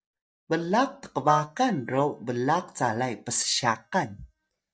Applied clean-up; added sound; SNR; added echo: neural mask model DeepFilterNet 3.